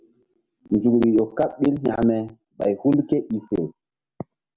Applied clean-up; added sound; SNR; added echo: none; none; none; none.